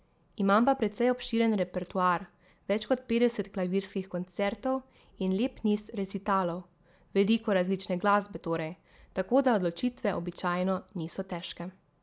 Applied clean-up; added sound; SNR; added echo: none; none; none; none.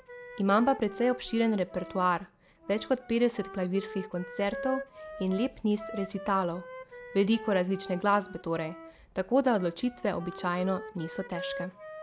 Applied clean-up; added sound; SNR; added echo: none; Wind instrument, woodwind instrument; 13 dB; none.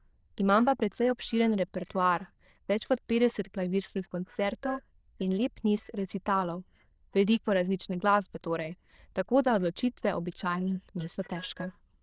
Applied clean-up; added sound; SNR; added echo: neural diffusion model UNIVERSE++.